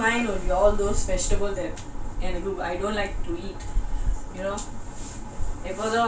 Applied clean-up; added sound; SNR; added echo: none; none; none; reverberation time 0.1 s.